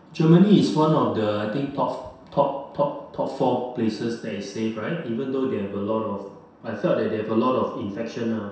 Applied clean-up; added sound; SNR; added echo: none; none; none; reverberation time 0.7 s.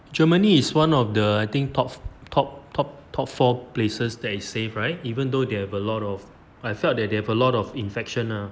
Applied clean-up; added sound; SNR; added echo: none; none; none; none.